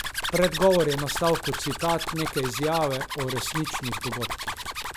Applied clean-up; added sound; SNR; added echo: none; Zipper (clothing); 5 dB; none.